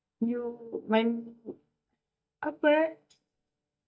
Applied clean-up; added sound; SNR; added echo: neural mask model DeepFilterNet 3.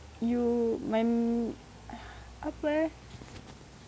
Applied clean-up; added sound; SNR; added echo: none; none; none; none.